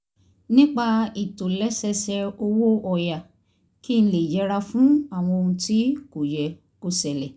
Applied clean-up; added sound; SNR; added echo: none; none; none; none.